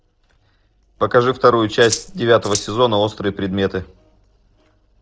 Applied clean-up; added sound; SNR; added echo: neural separator model SepFormer DNS4.